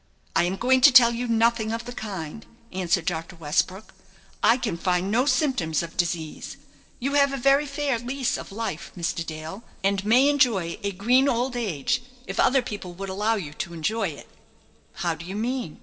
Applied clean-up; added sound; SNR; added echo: none; none; none; reverberation time 1.4 s.